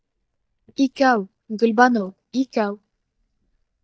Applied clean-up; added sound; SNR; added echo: neural mask model DeepFilterNet 3.